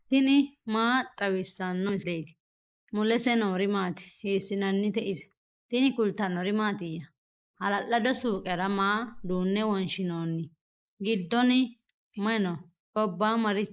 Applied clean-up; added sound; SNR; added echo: neural mask model Resemble Enhance denoiser.